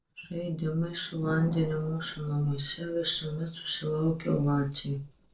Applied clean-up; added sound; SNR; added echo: neural separator model SepFormer DNS4.